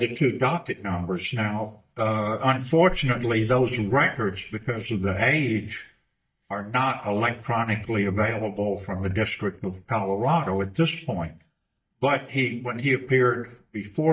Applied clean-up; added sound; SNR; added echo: neural mask model DeepFilterNet 3.